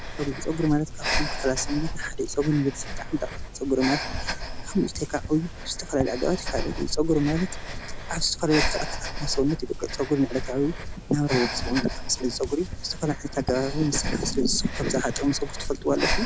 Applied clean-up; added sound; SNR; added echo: none; Breathing; 4 dB; none.